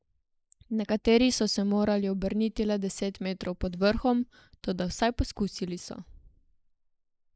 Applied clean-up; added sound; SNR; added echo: neural mask model Resemble Enhance denoiser.